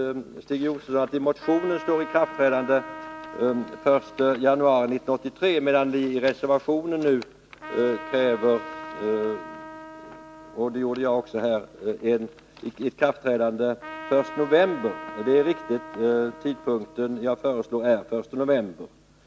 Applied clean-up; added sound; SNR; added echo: none; Trumpet; 16 dB; none.